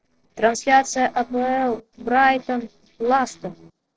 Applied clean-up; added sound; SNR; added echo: neural separator model SepFormer DNS4.